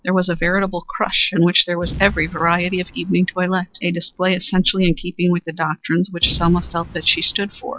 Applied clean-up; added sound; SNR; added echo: none; Boom; 17 dB; none.